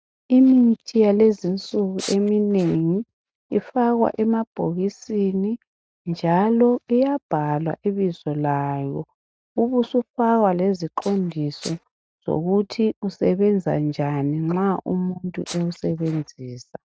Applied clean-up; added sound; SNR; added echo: neural mask model RNNoise.